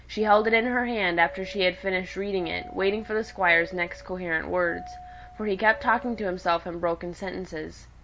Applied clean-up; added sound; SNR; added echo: none; Doorbell; 17 dB; none.